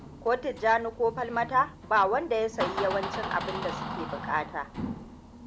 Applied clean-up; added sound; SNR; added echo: none; Door; 8 dB; none.